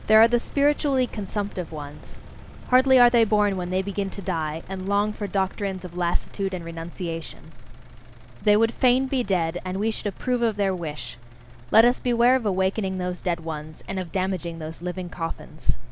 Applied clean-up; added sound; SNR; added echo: none; Engine; 19 dB; none.